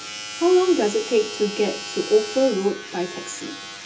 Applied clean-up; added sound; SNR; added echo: none; Domestic sounds, home sounds; 12 dB; reverberation time 0.2 s.